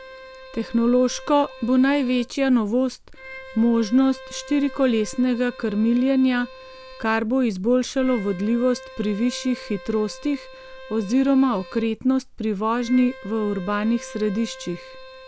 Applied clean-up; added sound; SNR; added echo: none; Bowed string instrument; 19 dB; none.